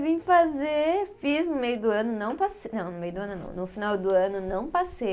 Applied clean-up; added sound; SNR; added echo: none; none; none; none.